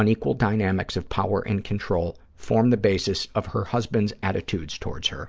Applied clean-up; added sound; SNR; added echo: none; none; none; none.